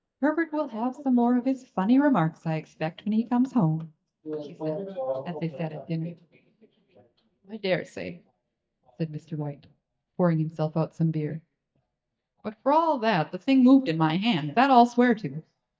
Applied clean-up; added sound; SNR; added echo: neural mask model DeepFilterNet 3.